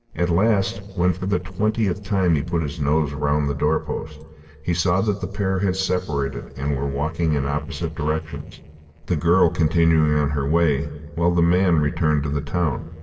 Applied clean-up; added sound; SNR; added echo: neural separator model SepFormer DNS4.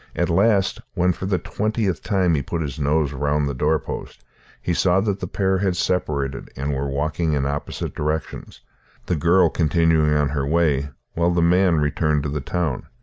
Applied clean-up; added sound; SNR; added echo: none; none; none; none.